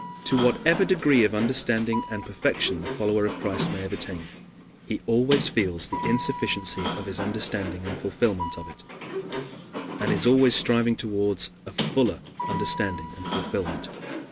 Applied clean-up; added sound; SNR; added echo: none; Sliding door; 8 dB; none.